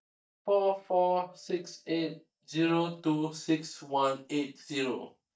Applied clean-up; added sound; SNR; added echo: neural mask model DeepFilterNet 3.